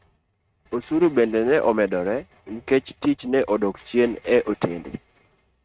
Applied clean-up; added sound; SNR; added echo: neural mask model RNNoise.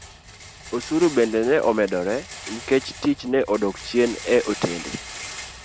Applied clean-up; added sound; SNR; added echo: none; Rattle; 14 dB; none.